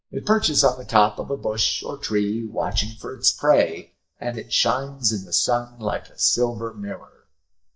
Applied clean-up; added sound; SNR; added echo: neural mask model DeepFilterNet 3.